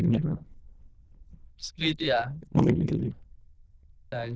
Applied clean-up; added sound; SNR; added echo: neural diffusion model UNIVERSE++.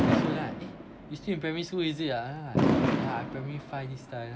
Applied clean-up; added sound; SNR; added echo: none; Fireworks; -4 dB; none.